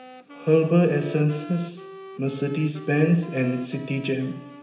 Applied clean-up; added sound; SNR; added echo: none; Wind instrument, woodwind instrument; 19 dB; reverberation time 0.9 s.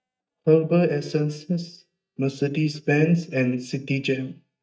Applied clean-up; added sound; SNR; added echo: neural mask model DeepFilterNet 3.